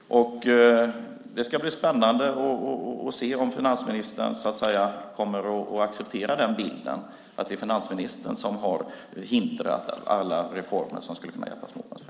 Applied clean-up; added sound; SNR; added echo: none; none; none; none.